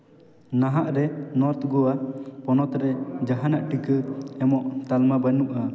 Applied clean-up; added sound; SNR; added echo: none; none; none; none.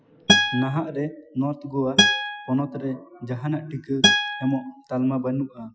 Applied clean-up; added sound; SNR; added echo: classical method Wiener filter.